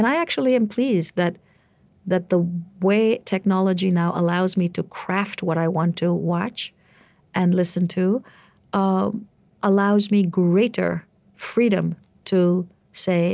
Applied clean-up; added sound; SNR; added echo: none; none; none; none.